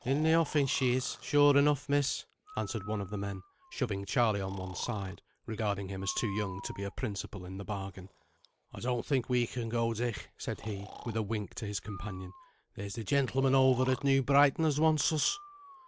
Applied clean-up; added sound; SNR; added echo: none; Breathing; 19 dB; none.